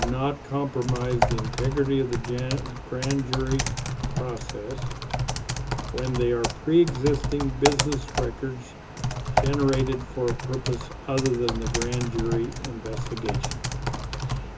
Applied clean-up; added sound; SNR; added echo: none; Typing; 1 dB; reverberation time 0.2 s.